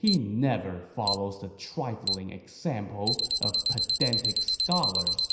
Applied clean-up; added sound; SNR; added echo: none; Alarm; 0 dB; reverberation time 0.9 s.